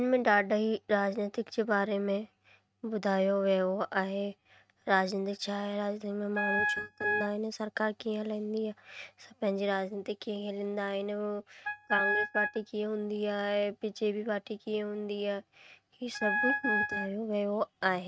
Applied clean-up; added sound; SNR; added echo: neural mask model RNNoise.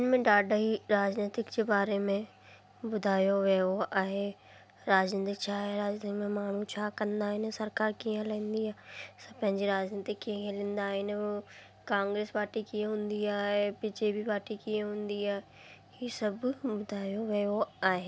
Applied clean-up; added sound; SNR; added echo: none; none; none; none.